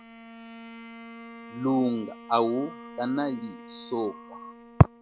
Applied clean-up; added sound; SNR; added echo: none; Bowed string instrument; 17 dB; none.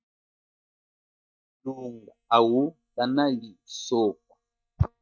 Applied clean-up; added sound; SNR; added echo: neural mask model DeepFilterNet 3.